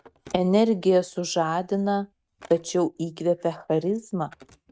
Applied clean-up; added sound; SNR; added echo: neural mask model RNNoise.